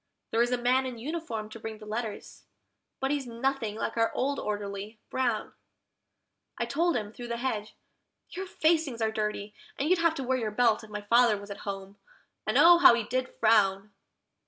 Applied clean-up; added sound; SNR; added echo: none; none; none; none.